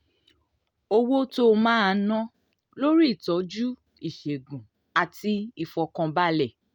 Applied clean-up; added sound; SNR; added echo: none; none; none; none.